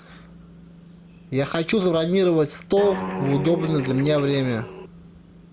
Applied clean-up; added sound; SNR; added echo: none; Guitar; 7 dB; none.